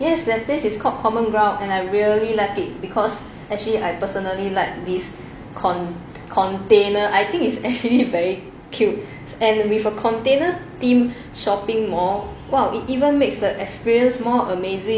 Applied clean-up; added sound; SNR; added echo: none; none; none; none.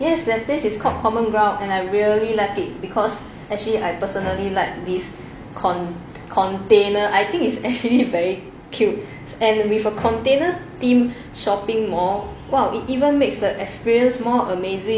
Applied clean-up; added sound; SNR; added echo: none; Bowed string instrument; 18 dB; none.